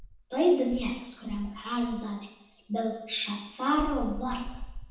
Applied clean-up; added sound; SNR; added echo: none; Insect; 11 dB; reverberation time 0.9 s.